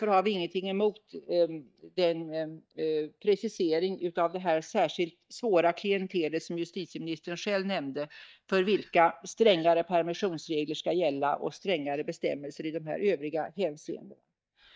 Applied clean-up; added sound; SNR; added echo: neural mask model DeepFilterNet 3.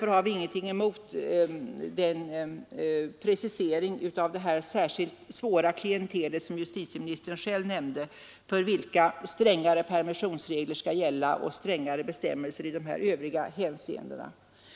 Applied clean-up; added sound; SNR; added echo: none; none; none; none.